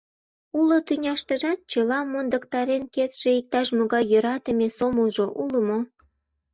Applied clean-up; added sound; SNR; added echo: neural mask model DeepFilterNet 3.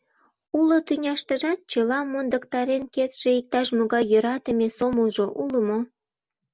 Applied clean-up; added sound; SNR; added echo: none; none; none; none.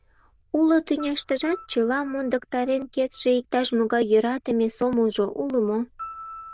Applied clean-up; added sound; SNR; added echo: neural diffusion model UNIVERSE++.